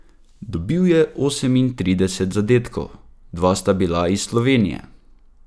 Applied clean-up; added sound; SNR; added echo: none; none; none; none.